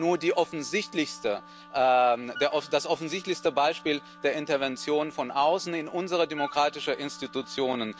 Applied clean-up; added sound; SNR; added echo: none; Wind instrument, woodwind instrument + Wind instrument, woodwind instrument; 19 dB; none.